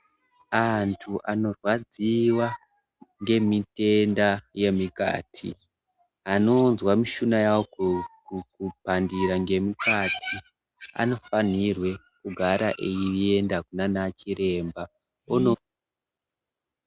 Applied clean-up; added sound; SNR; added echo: none; none; none; none.